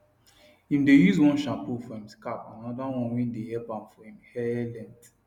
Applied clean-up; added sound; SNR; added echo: none; none; none; none.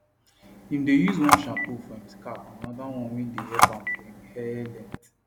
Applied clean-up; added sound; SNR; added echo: none; Telephone; -1 dB; none.